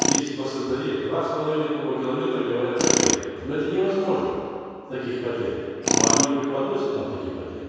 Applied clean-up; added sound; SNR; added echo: none; Tools; 3 dB; reverberation time 2.2 s.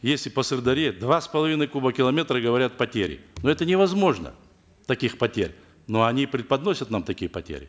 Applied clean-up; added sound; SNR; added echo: none; none; none; none.